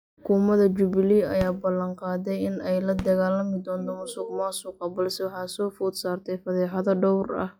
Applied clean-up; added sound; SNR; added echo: classical method log-MMSE.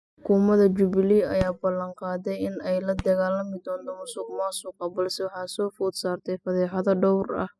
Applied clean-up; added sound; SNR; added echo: classical method spectral subtraction.